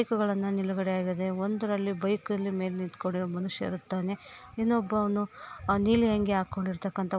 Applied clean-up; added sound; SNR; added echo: none; none; none; none.